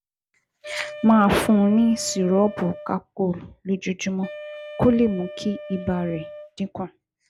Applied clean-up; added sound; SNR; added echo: none; Wind instrument, woodwind instrument; 15 dB; none.